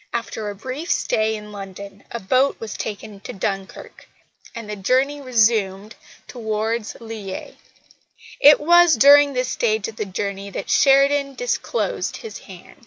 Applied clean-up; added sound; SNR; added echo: none; none; none; none.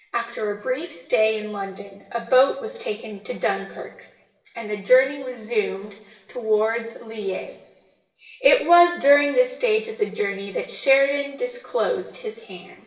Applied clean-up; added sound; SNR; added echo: none; none; none; reverberation time 0.8 s.